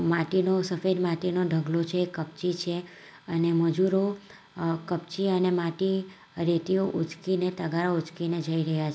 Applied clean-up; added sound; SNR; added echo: none; none; none; none.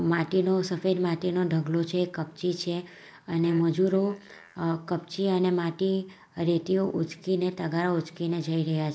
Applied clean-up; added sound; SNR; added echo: neural mask model Resemble Enhance denoiser.